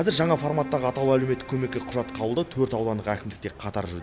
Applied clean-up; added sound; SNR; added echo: none; Keyboard (musical); 14 dB; none.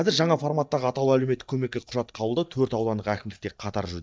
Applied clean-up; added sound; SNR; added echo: neural mask model DeepFilterNet 3.